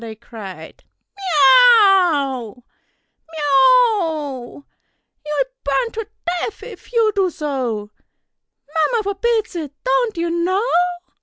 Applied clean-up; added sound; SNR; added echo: none; none; none; none.